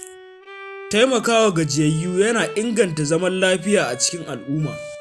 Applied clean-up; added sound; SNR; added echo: none; Bowed string instrument; 17 dB; none.